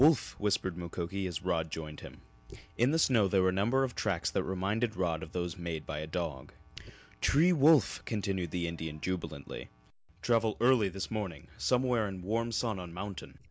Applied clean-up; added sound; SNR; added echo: none; none; none; none.